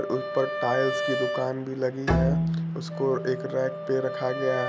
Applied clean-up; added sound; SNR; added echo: none; Bowed string instrument + Wind instrument, woodwind instrument; 1 dB; none.